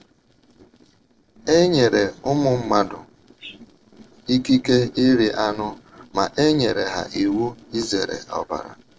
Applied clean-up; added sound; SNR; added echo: neural separator model SepFormer DNS4.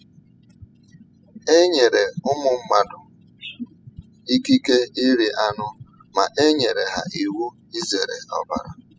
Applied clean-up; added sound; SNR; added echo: classical method spectral subtraction.